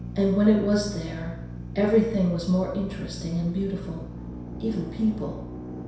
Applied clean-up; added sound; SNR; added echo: none; Drill; 10 dB; reverberation time 0.7 s.